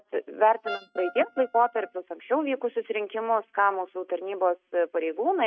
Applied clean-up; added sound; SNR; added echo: neural mask model RNNoise.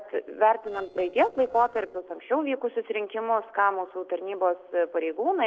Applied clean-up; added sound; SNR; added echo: neural separator model SepFormer DNS4.